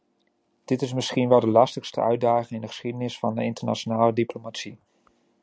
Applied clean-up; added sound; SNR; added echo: none; none; none; none.